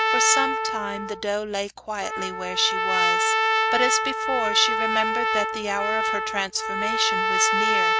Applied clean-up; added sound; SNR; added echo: none; Trumpet; -4 dB; none.